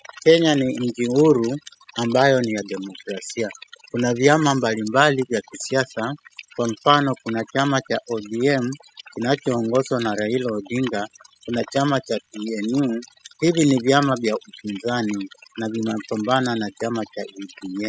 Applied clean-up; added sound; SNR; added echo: classical method spectral subtraction.